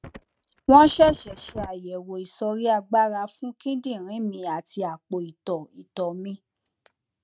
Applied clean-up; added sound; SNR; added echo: neural mask model RNNoise.